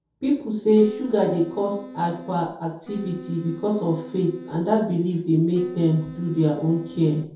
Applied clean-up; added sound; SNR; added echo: none; Wind instrument, woodwind instrument; 17 dB; reverberation time 0.6 s.